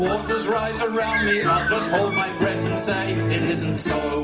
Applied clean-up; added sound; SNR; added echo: none; Bird; 7 dB; none.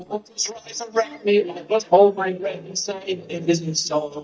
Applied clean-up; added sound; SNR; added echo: neural mask model DeepFilterNet 3.